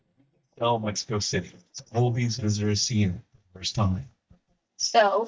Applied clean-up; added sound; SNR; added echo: neural mask model DeepFilterNet 3.